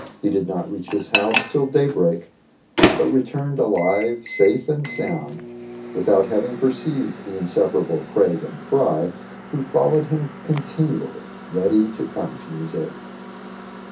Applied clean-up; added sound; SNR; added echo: none; Microwave oven; 8 dB; reverberation time 0.3 s.